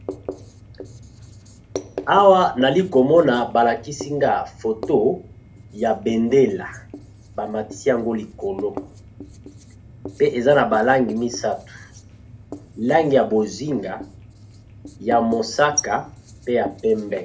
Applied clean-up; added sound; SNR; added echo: none; Writing; 15 dB; reverberation time 0.3 s.